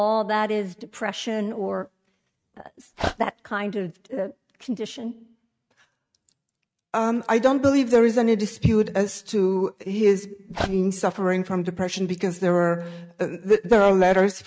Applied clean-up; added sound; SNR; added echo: neural mask model RNNoise.